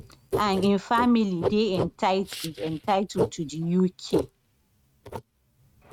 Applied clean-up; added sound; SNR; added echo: neural mask model RNNoise.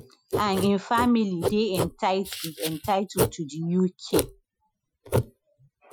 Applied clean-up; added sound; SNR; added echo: classical method Wiener filter.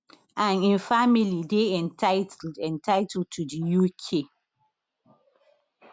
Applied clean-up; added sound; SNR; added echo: none; none; none; none.